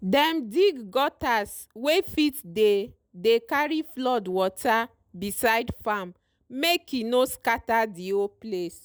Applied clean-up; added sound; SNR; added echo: none; none; none; none.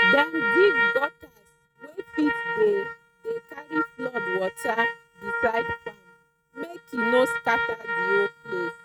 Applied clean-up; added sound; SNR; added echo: neural mask model RNNoise.